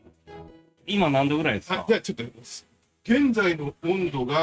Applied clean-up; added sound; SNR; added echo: neural mask model RNNoise.